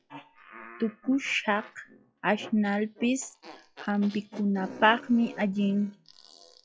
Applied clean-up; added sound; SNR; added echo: classical method log-MMSE.